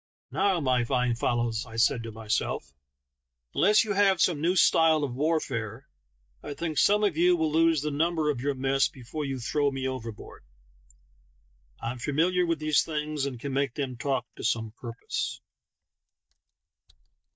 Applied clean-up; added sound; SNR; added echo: neural mask model DeepFilterNet 3.